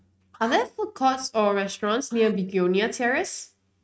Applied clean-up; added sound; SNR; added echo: neural mask model RNNoise.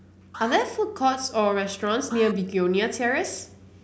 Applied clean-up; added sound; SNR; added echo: none; Alarm; 20 dB; none.